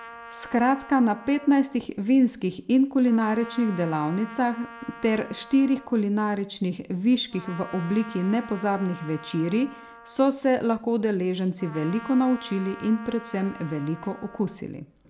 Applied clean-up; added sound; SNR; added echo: none; Trumpet; 19 dB; none.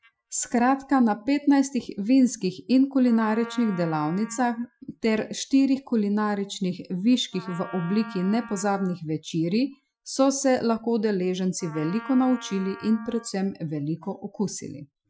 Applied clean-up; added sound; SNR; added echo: classical method Wiener filter.